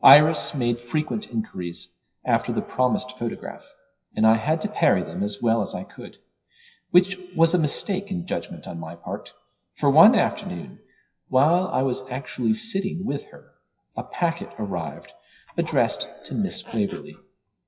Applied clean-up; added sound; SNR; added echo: classical method WPE with log-MMSE.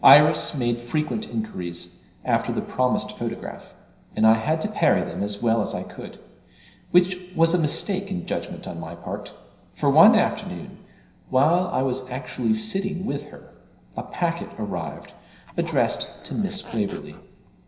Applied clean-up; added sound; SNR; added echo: none; Zipper (clothing); 20 dB; reverberation time 0.9 s.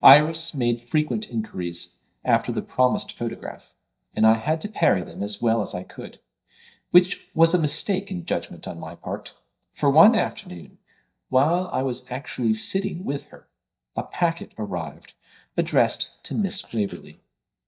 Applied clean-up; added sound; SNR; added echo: neural mask model DeepFilterNet 3.